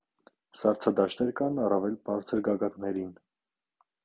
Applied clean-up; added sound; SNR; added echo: none; none; none; none.